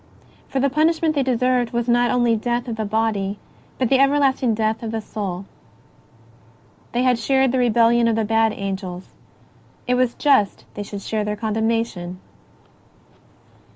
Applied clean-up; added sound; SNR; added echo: none; none; none; none.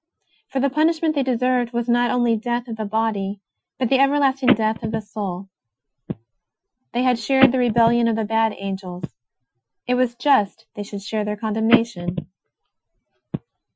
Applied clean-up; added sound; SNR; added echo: classical method Wiener filter.